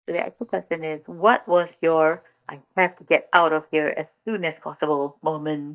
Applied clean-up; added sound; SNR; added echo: neural mask model DeepFilterNet 3.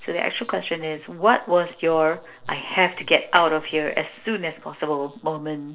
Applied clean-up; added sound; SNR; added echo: neural separator model SepFormer DNS4.